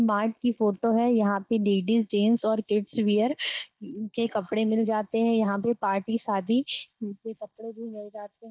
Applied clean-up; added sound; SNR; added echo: neural mask model DeepFilterNet 3.